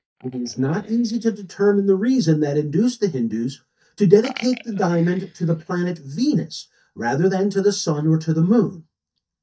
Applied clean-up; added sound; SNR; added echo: neural mask model DeepFilterNet 3.